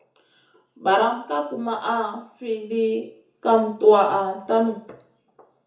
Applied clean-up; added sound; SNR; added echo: none; none; none; reverberation time 0.6 s.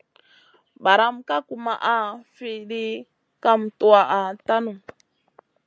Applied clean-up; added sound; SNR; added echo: none; none; none; none.